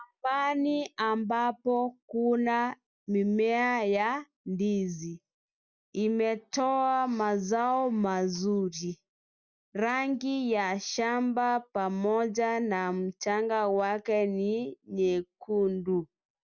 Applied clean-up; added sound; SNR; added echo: none; none; none; none.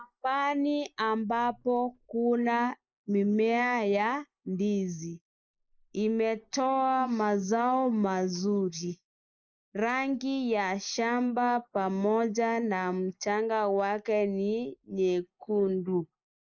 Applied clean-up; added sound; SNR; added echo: neural mask model Resemble Enhance denoiser.